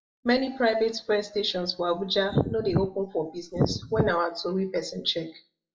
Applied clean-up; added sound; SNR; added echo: classical method WPE with log-MMSE.